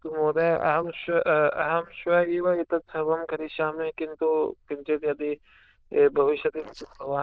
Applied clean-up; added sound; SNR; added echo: neural diffusion model UNIVERSE++.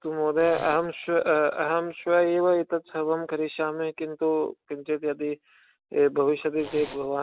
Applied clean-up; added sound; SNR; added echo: none; Zipper (clothing); 14 dB; none.